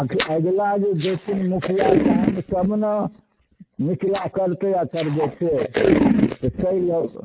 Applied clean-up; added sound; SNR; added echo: neural mask model RNNoise.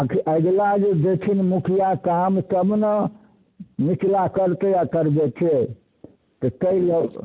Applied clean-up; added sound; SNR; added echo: none; none; none; none.